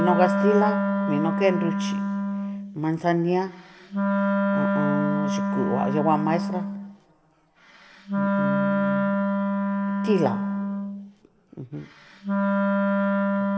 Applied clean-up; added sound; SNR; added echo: none; Wind instrument, woodwind instrument; -3 dB; reverberation time 1.0 s.